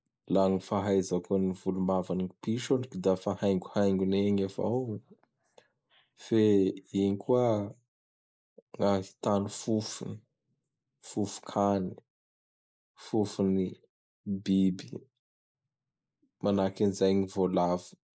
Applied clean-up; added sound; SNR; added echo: neural mask model Resemble Enhance denoiser.